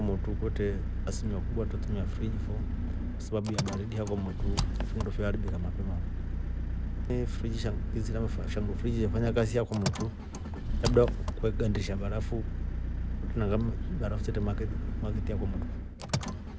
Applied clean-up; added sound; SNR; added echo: none; Engine; -2 dB; none.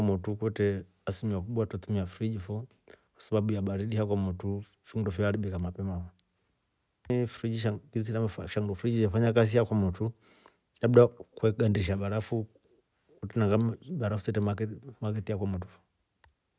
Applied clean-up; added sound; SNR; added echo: none; none; none; none.